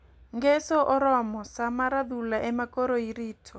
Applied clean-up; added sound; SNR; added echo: none; none; none; none.